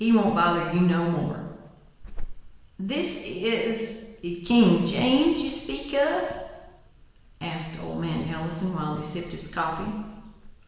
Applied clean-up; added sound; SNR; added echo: none; Alarm / Insect; 16 dB; reverberation time 1.1 s.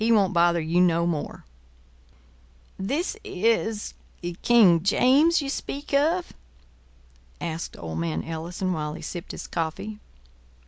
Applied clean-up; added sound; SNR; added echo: none; none; none; none.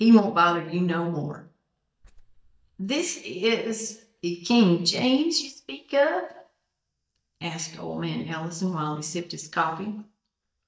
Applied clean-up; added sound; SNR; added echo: neural mask model DeepFilterNet 3.